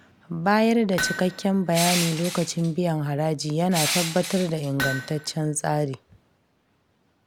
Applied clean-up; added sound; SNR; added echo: none; Hammer + Crushing; 7 dB; none.